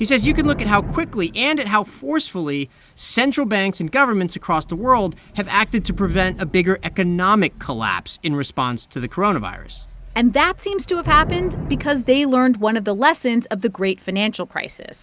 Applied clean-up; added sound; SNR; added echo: none; Thunder / Rain; 13 dB; none.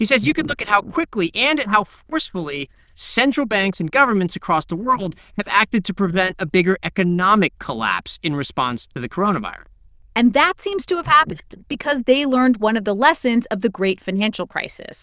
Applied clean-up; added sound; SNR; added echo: neural diffusion model UNIVERSE++.